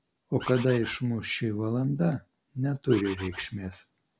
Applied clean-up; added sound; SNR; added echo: none; Bird; 13 dB; none.